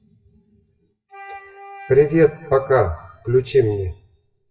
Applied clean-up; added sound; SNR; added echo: classical method WPE with log-MMSE.